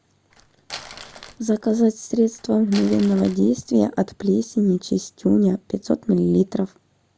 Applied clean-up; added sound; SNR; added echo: none; Crumpling, crinkling; 20 dB; none.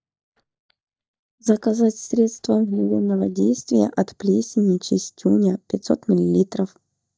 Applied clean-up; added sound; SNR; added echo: neural mask model DeepFilterNet 3.